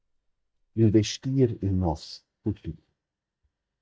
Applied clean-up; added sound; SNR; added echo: neural mask model DeepFilterNet 3.